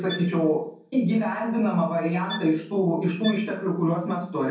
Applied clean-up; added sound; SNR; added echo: none; Bowed string instrument; 16 dB; reverberation time 0.6 s.